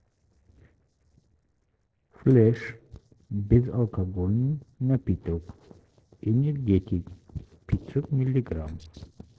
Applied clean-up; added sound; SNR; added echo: neural separator model SepFormer DNS4.